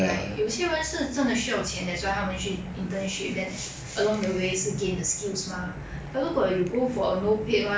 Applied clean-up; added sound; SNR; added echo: none; none; none; none.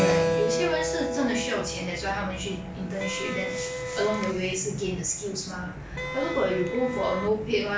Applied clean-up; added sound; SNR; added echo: none; Wind instrument, woodwind instrument + Keyboard (musical); 3 dB; none.